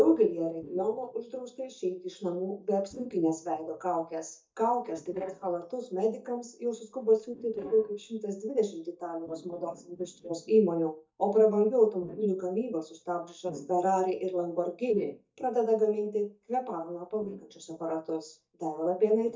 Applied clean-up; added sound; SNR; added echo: neural mask model DeepFilterNet 3.